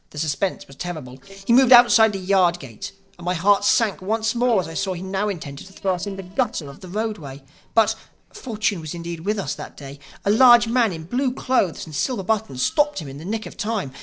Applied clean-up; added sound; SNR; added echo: neural separator model SepFormer DNS4.